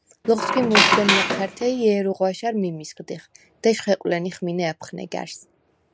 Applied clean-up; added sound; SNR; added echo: none; Squeak; -3 dB; none.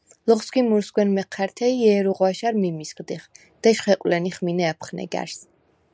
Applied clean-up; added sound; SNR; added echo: none; none; none; none.